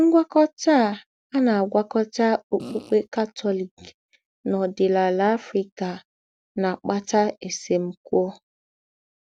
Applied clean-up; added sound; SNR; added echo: none; Fart; 14 dB; none.